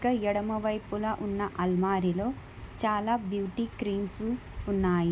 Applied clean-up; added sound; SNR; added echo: none; none; none; none.